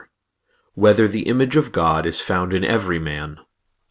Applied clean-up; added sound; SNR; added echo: none; none; none; none.